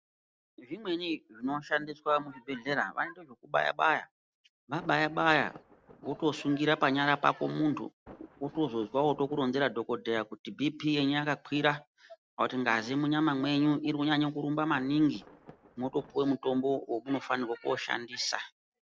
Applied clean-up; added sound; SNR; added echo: neural separator model SepFormer DNS4.